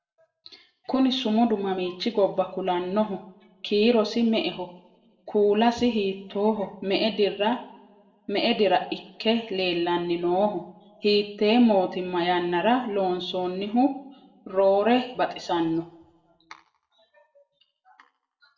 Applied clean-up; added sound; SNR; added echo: none; none; none; reverberation time 0.6 s.